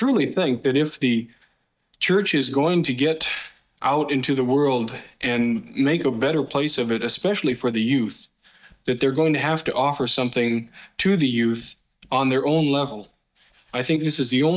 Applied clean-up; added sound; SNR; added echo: neural mask model DeepFilterNet 3.